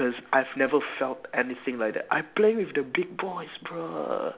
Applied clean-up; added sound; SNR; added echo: none; none; none; none.